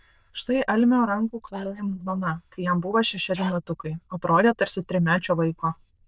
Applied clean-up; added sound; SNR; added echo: neural diffusion model UNIVERSE++.